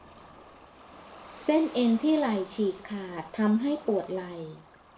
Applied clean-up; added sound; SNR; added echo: none; Ocean; 20 dB; reverberation time 0.4 s.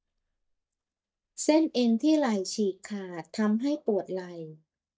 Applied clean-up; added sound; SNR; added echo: neural mask model DeepFilterNet 3.